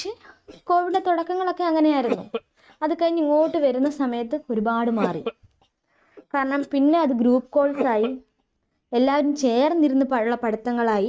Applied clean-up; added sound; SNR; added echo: neural mask model RNNoise.